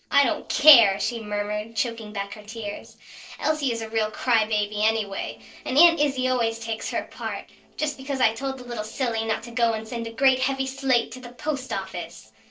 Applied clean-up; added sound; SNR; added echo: neural separator model SepFormer DNS4.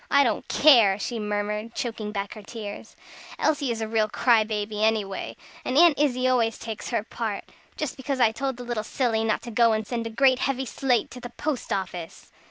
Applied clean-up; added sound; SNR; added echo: none; none; none; none.